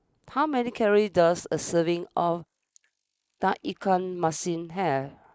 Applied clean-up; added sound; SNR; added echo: neural mask model Resemble Enhance denoiser.